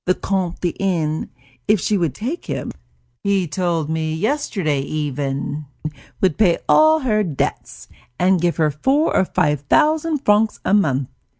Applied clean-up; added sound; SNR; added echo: none; none; none; none.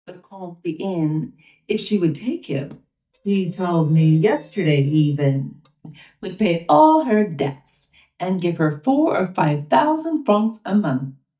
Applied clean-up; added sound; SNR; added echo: neural mask model DeepFilterNet 3.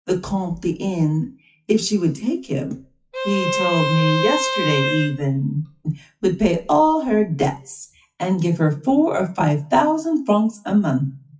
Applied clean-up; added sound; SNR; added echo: classical method WPE with log-MMSE.